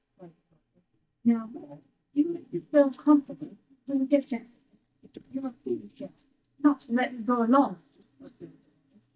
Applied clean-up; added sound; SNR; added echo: neural mask model DeepFilterNet 3.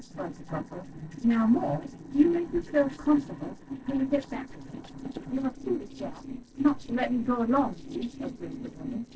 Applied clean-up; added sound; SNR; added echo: neural separator model SepFormer DNS4.